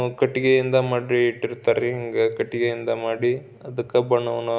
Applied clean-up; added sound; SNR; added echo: none; none; none; none.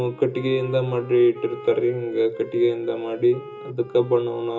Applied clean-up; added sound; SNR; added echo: none; Wind instrument, woodwind instrument; 17 dB; reverberation time 0.2 s.